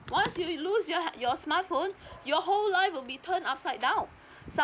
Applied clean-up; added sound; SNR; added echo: none; none; none; none.